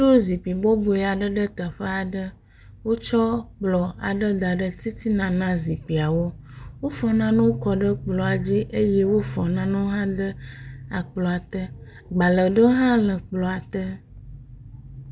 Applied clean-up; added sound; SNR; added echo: none; none; none; none.